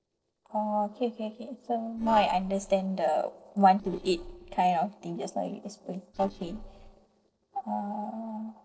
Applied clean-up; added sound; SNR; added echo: neural separator model SepFormer DNS4.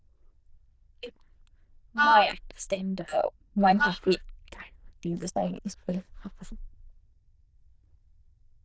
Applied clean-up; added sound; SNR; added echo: neural diffusion model UNIVERSE++.